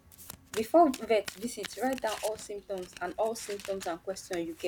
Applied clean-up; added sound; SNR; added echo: none; Domestic sounds, home sounds; 16 dB; none.